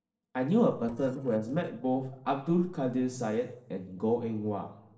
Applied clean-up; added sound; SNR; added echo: neural separator model SepFormer DNS4.